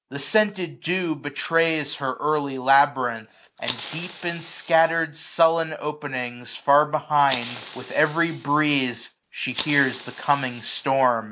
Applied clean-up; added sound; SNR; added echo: none; Fire; 13 dB; none.